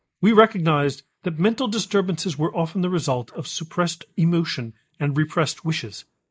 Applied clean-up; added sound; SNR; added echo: neural mask model Resemble Enhance denoiser.